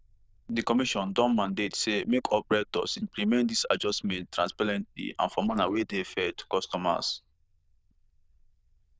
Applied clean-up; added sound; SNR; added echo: neural diffusion model UNIVERSE++.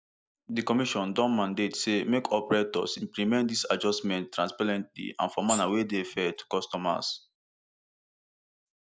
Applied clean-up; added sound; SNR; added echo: neural mask model Resemble Enhance denoiser.